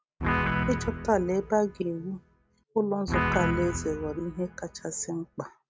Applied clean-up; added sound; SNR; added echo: none; Guitar; 2 dB; none.